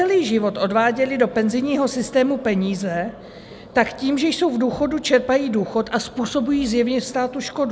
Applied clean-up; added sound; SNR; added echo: none; none; none; none.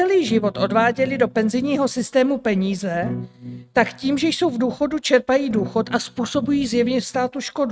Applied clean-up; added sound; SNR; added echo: neural mask model RNNoise.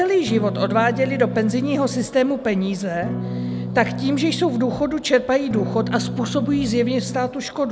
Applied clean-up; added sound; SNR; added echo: none; Electric guitar / Strum; 6 dB; none.